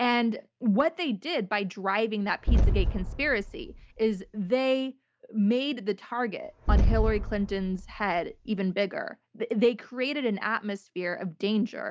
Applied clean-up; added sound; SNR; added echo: none; Boom; -1 dB; none.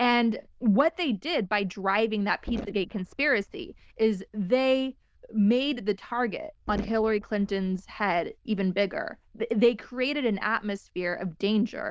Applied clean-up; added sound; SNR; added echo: neural diffusion model UNIVERSE++.